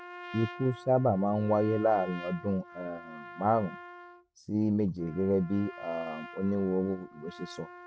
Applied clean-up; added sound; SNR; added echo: none; Trumpet; 16 dB; none.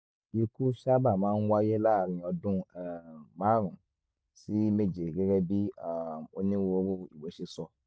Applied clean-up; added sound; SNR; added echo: none; none; none; none.